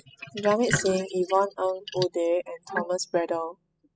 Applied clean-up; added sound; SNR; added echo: classical method spectral subtraction.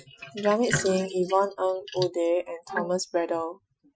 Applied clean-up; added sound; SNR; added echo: classical method Wiener filter.